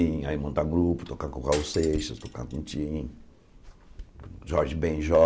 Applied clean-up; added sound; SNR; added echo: none; Cutlery, silverware; 15 dB; none.